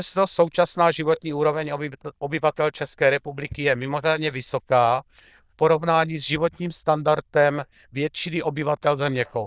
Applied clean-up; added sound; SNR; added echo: neural diffusion model UNIVERSE++.